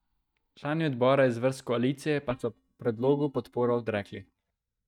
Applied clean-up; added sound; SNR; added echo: neural mask model DeepFilterNet 3.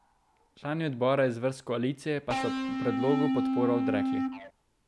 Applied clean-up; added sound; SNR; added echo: none; Electric guitar / Bass guitar; -2 dB; none.